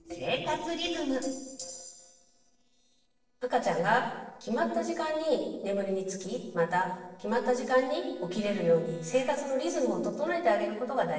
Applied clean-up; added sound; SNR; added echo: neural separator model SepFormer DNS4.